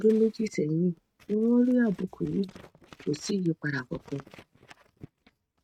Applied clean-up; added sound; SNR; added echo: neural mask model RNNoise.